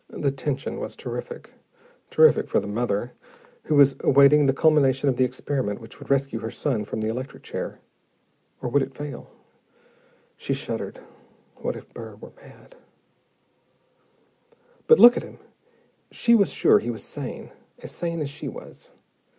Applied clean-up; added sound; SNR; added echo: none; none; none; none.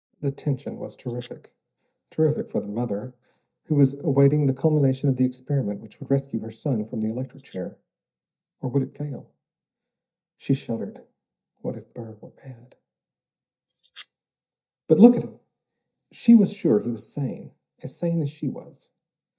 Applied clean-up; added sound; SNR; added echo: neural mask model DeepFilterNet 3.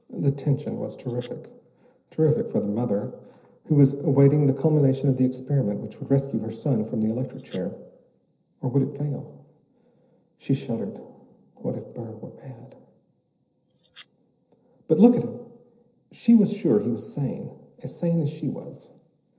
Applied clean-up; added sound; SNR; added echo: neural separator model SepFormer DNS4.